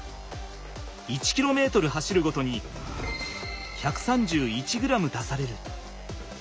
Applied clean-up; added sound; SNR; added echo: none; none; none; none.